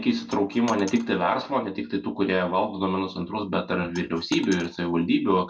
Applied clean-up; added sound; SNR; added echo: none; Coin (dropping); 18 dB; reverberation time 0.1 s.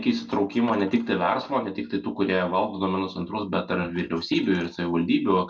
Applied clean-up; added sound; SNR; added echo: neural separator model SepFormer DNS4.